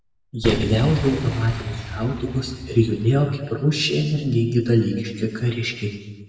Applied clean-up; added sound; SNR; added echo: none; Boom; 12 dB; reverberation time 1.2 s.